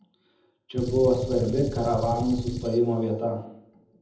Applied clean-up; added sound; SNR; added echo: none; Gunshot, gunfire; 7 dB; reverberation time 0.8 s.